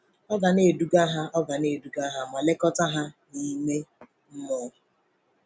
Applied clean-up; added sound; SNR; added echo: none; none; none; none.